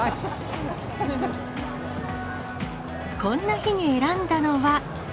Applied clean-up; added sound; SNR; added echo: none; Wind instrument, woodwind instrument; 14 dB; none.